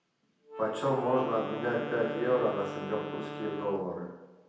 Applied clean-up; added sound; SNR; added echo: none; Wind instrument, woodwind instrument; 9 dB; reverberation time 0.9 s.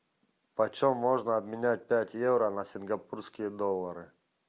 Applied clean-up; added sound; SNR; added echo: none; none; none; none.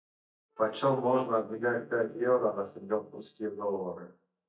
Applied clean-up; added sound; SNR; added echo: neural mask model DeepFilterNet 3.